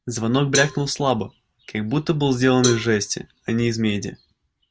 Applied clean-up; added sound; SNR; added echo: none; Cowbell; 12 dB; none.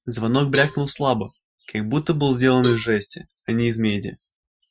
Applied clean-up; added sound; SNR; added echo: classical method Wiener filter.